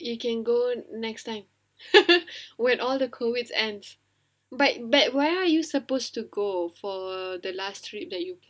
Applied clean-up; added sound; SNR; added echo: none; none; none; none.